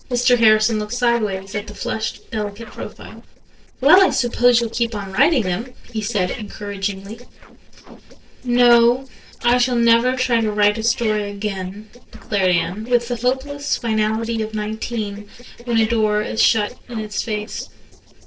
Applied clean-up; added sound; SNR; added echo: neural separator model SepFormer DNS4.